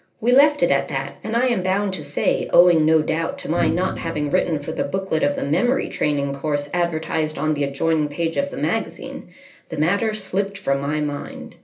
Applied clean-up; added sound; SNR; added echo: none; Organ; 9 dB; reverberation time 0.3 s.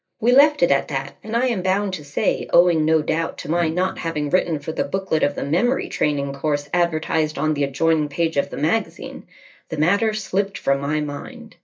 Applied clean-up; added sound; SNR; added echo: neural mask model DeepFilterNet 3.